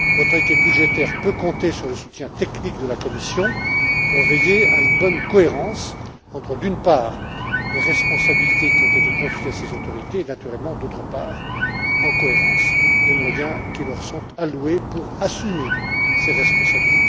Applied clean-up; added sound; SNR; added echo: none; Animal; -5 dB; none.